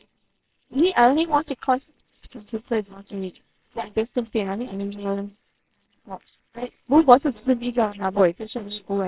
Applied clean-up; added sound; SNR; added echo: neural separator model SepFormer WHAMR!.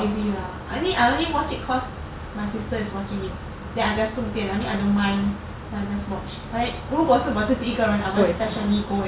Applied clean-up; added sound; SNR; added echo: none; none; none; none.